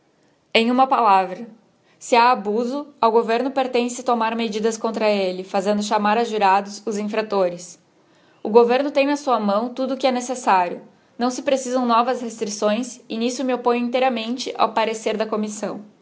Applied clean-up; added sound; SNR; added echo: none; none; none; none.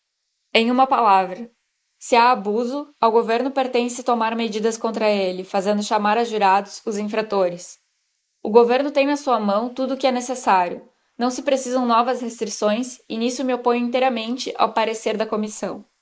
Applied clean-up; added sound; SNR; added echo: neural mask model Resemble Enhance denoiser.